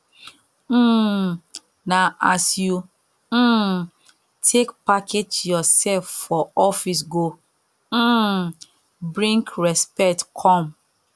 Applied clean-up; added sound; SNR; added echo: none; none; none; none.